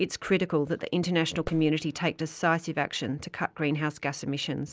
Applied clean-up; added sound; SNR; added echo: none; Fireworks; 19 dB; none.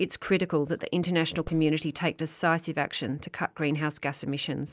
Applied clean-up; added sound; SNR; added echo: neural mask model DeepFilterNet 3.